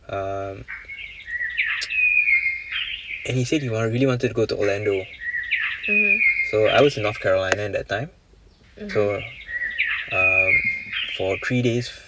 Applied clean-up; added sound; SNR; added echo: none; Bird; 0 dB; none.